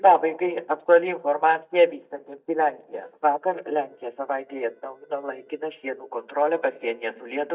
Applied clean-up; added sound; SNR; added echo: neural mask model DeepFilterNet 3.